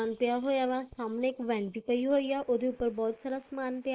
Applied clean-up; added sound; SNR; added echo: neural mask model Resemble Enhance denoiser.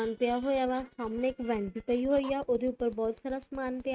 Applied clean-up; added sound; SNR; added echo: neural mask model RNNoise.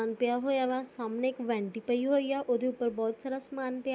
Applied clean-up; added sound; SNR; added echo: none; none; none; none.